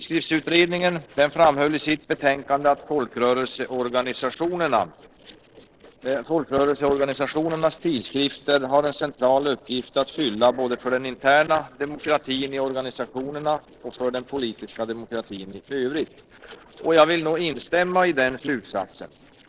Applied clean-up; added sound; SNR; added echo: neural separator model SepFormer DNS4.